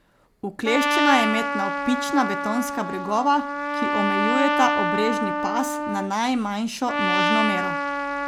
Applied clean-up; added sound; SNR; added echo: none; Trumpet; 0 dB; none.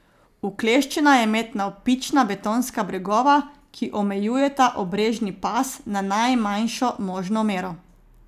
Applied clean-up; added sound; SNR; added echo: none; none; none; none.